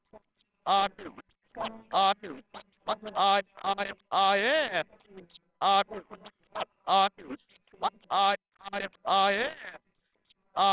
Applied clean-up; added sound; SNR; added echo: neural separator model SepFormer WHAMR!.